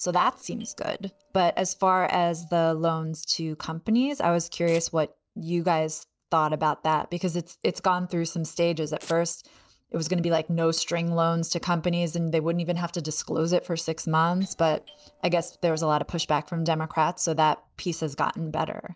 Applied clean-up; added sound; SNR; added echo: neural separator model SepFormer DNS4.